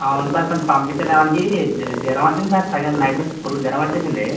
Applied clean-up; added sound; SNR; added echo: none; Purr; 12 dB; reverberation time 0.6 s.